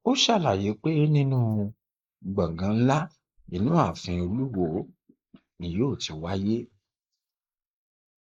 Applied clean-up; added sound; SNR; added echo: neural mask model Resemble Enhance denoiser.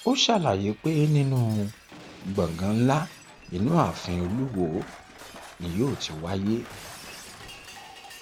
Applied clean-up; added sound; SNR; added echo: none; Shatter; 18 dB; none.